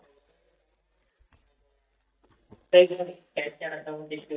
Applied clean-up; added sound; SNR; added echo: neural mask model DeepFilterNet 3.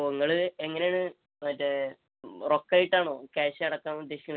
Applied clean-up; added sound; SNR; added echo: none; none; none; none.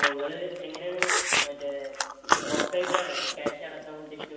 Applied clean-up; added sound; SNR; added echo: none; Chewing, mastication; -4 dB; reverberation time 1.0 s.